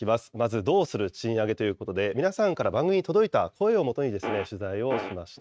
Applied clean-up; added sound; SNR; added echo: neural mask model RNNoise.